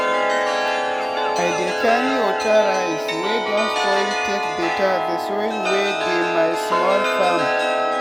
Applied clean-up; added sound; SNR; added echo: none; Chime; -3 dB; none.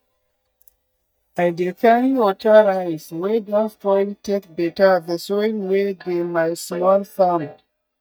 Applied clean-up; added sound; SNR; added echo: neural mask model DeepFilterNet 3.